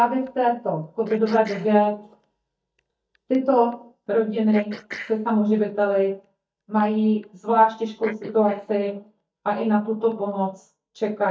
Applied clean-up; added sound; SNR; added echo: neural mask model DeepFilterNet 3.